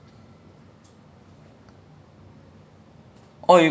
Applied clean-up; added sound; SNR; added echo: none; none; none; none.